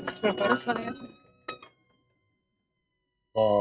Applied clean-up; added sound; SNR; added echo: neural mask model RNNoise.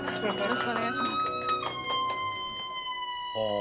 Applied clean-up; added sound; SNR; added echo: none; Squeak; -1 dB; none.